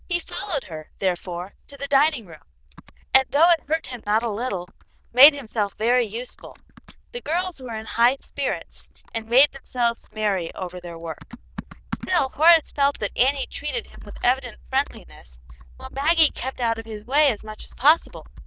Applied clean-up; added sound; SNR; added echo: neural diffusion model UNIVERSE++.